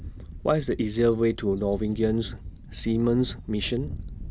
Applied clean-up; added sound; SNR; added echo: none; Wind / Bird; 11 dB; none.